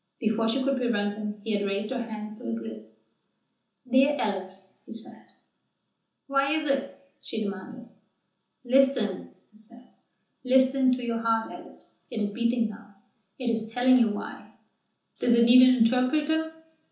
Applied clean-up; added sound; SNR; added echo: none; none; none; reverberation time 0.6 s.